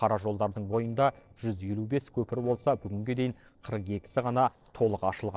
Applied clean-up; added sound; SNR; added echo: neural separator model SepFormer DNS4.